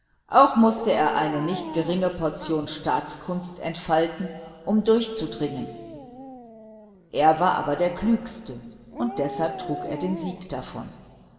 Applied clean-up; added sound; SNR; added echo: none; Dog; 15 dB; reverberation time 2.2 s.